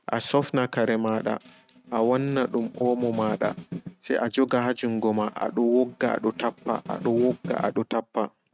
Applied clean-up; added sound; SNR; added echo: neural mask model RNNoise.